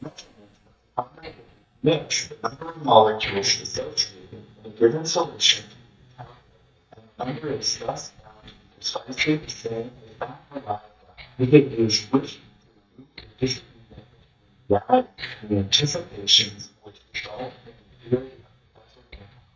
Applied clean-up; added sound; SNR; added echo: neural mask model DeepFilterNet 3.